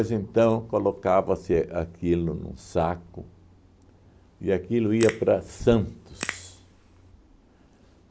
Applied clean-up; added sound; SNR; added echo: none; Crack / Crackle; 13 dB; none.